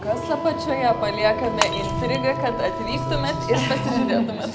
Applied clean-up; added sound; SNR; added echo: none; Shatter / Crushing + Wind instrument, woodwind instrument; 6 dB; none.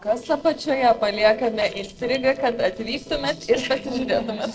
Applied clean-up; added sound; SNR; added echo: neural separator model SepFormer DNS4.